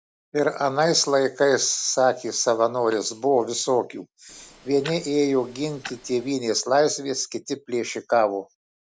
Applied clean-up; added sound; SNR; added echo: none; Tick-tock; 19 dB; none.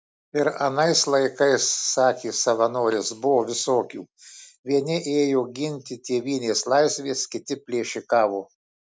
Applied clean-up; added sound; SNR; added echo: none; none; none; none.